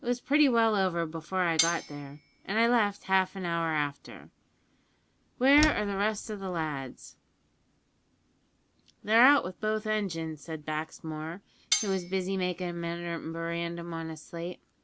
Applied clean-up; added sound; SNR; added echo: none; Slam + Cutlery, silverware; 7 dB; none.